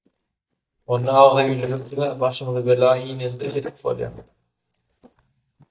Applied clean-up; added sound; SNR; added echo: neural mask model DeepFilterNet 3.